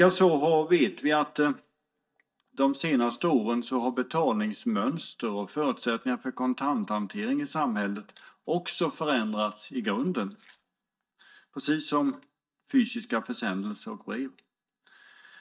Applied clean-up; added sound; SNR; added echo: neural mask model DeepFilterNet 3.